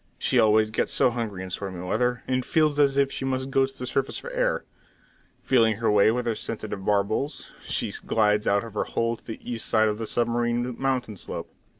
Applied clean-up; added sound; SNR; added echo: none; none; none; none.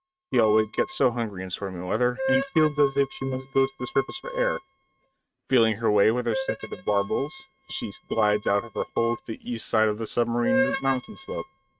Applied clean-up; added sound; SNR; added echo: neural mask model RNNoise.